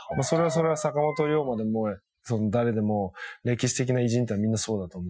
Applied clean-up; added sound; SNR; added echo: classical method Wiener filter.